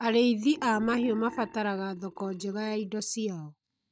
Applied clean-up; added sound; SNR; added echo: neural mask model DeepFilterNet 3.